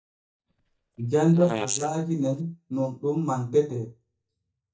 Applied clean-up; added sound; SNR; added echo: neural mask model DeepFilterNet 3.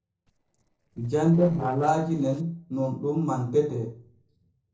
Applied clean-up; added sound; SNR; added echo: neural separator model SepFormer DNS4.